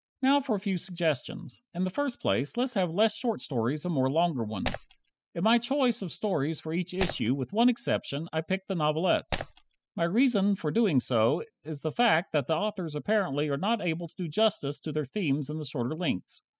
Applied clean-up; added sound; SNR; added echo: classical method spectral subtraction.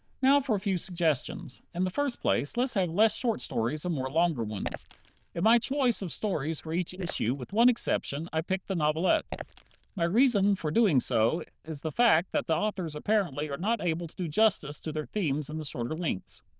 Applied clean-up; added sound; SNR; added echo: neural diffusion model UNIVERSE++.